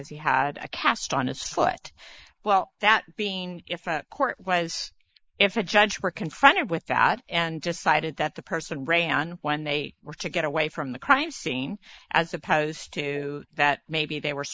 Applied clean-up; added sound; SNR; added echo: neural mask model Resemble Enhance denoiser.